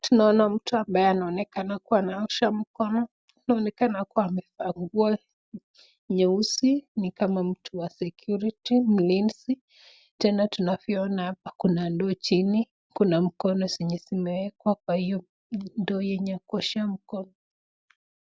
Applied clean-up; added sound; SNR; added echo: none; none; none; none.